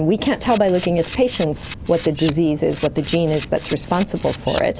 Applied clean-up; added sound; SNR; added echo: none; Camera; 15 dB; none.